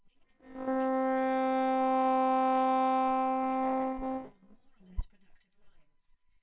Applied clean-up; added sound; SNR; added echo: neural separator model SepFormer WHAMR!.